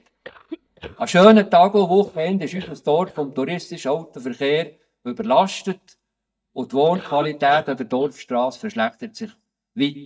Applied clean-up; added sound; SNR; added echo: neural mask model DeepFilterNet 3.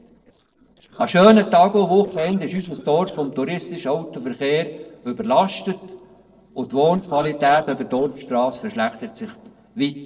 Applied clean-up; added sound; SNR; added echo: neural separator model SepFormer DNS4.